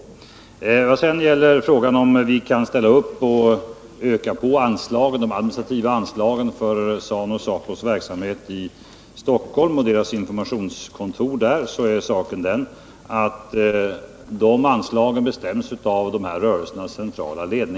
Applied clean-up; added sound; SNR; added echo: none; none; none; none.